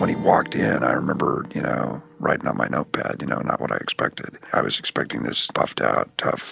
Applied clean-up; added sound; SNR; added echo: none; Strum; 20 dB; none.